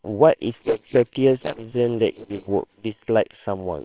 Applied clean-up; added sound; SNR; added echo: neural separator model SepFormer WHAMR!.